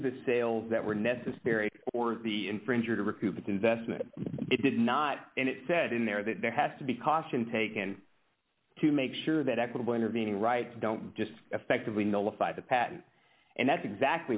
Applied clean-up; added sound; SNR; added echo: none; none; none; none.